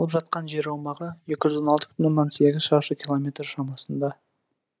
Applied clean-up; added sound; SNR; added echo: neural mask model Resemble Enhance denoiser.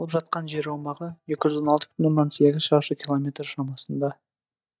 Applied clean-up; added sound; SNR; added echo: neural mask model DeepFilterNet 3.